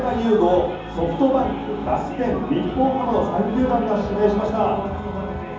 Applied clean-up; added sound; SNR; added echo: none; Wind instrument, woodwind instrument; 20 dB; reverberation time 1.2 s.